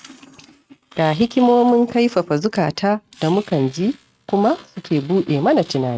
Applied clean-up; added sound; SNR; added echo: neural mask model RNNoise.